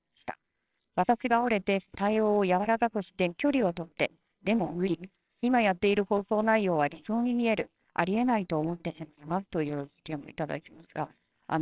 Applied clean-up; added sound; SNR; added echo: neural separator model SepFormer WHAMR!.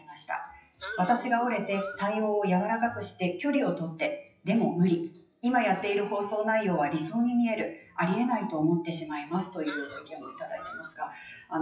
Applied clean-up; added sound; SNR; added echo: classical method WPE with log-MMSE.